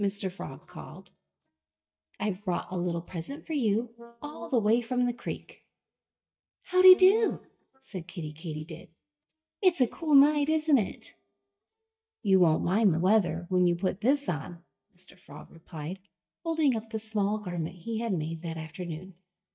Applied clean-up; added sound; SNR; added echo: neural mask model DeepFilterNet 3.